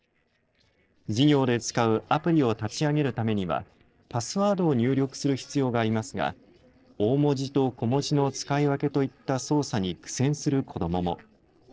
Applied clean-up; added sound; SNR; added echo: neural separator model SepFormer DNS4.